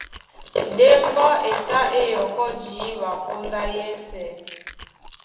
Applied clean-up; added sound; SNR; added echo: none; Chewing, mastication; 17 dB; reverberation time 1.0 s.